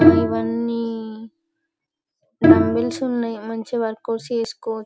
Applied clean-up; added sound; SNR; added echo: none; Bowed string instrument; -3 dB; none.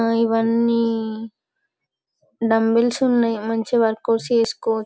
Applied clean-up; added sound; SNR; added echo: none; none; none; none.